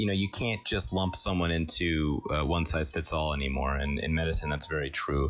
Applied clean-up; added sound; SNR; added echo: classical method log-MMSE.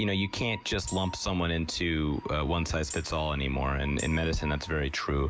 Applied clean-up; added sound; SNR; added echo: none; Train + Tambourine; 17 dB; none.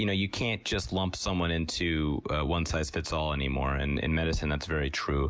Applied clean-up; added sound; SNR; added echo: none; none; none; none.